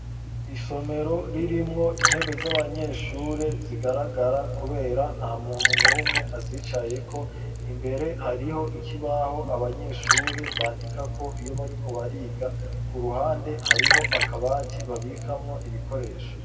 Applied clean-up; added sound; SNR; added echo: none; Liquid; -2 dB; reverberation time 1.8 s.